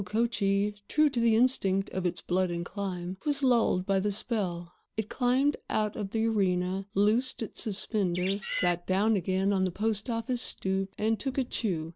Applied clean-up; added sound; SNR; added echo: none; Bird; 6 dB; none.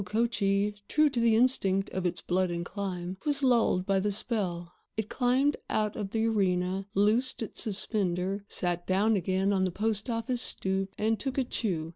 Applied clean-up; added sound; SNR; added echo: none; none; none; none.